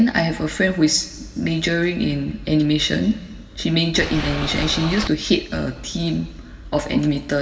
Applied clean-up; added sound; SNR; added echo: none; Boat, Water vehicle; 6 dB; reverberation time 1.3 s.